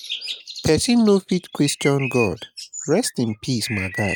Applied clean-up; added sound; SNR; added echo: neural mask model RNNoise.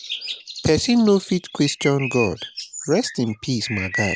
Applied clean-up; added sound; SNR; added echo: none; Bird; 10 dB; none.